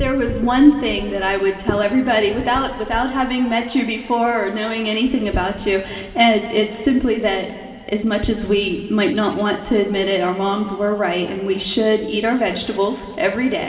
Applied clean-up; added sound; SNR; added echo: none; none; none; reverberation time 2.1 s.